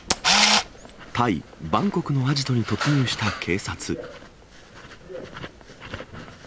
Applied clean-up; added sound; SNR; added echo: none; Camera; 2 dB; none.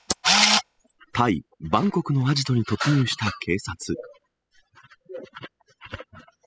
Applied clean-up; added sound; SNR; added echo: classical method spectral subtraction.